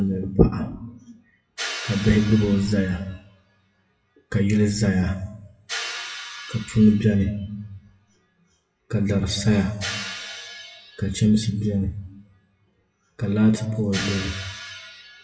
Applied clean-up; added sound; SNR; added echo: classical method WPE with log-MMSE.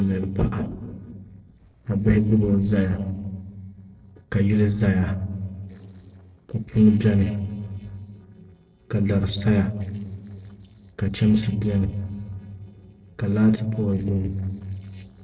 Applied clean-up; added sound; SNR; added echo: neural separator model SepFormer DNS4.